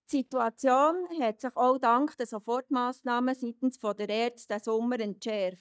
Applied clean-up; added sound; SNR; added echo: neural mask model DeepFilterNet 3.